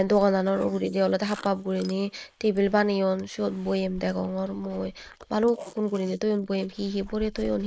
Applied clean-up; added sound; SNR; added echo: neural mask model Resemble Enhance denoiser.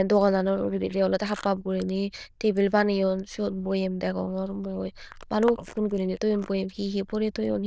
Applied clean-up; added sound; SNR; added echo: neural diffusion model UNIVERSE++.